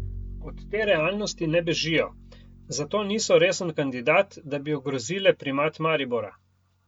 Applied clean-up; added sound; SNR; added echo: none; Bowed string instrument; 18 dB; none.